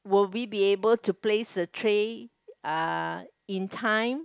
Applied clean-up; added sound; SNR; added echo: none; none; none; none.